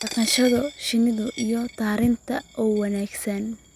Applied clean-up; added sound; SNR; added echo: none; Coin (dropping); 15 dB; none.